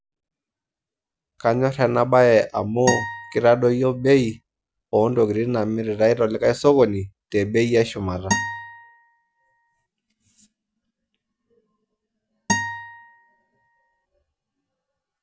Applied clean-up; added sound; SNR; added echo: none; Acoustic guitar; 7 dB; none.